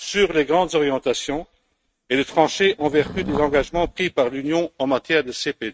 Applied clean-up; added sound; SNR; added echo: neural mask model RNNoise.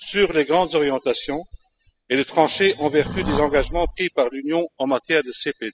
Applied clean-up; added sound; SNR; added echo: classical method spectral subtraction.